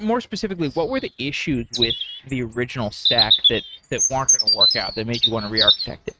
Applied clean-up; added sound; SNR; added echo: neural mask model RNNoise.